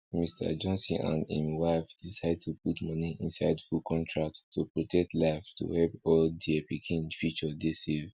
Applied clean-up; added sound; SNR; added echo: none; none; none; none.